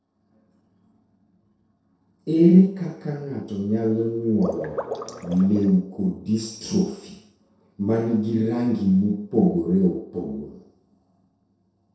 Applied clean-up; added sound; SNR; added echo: neural separator model SepFormer DNS4.